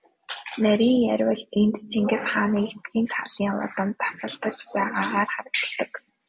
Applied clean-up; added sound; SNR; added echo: none; none; none; none.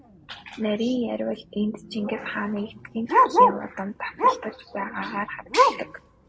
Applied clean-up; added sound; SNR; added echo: none; Bark; -4 dB; none.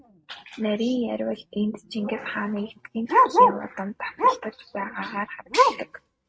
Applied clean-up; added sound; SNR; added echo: neural mask model RNNoise.